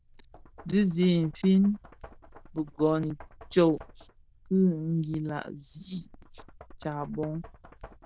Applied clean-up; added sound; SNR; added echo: neural diffusion model UNIVERSE++.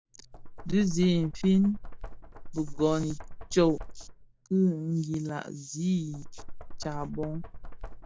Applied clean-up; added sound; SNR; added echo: none; Knock; 9 dB; none.